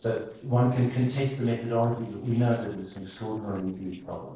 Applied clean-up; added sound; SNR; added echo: neural separator model SepFormer DNS4.